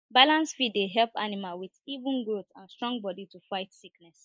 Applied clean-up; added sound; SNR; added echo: neural mask model Resemble Enhance denoiser.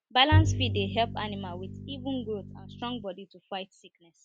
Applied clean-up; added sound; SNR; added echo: none; Bowed string instrument; -2 dB; none.